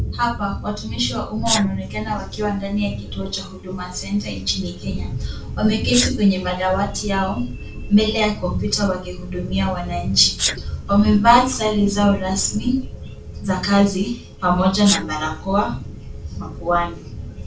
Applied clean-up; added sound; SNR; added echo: none; Sneeze; 13 dB; reverberation time 0.3 s.